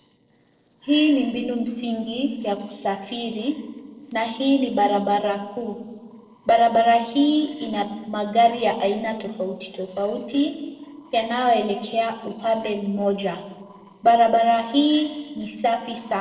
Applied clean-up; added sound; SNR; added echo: neural separator model SepFormer DNS4.